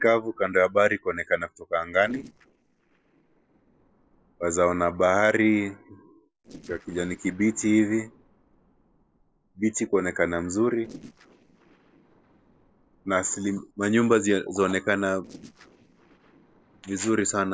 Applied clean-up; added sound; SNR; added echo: neural separator model SepFormer DNS4.